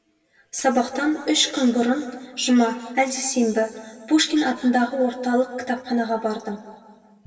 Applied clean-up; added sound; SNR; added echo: none; none; none; reverberation time 2.0 s.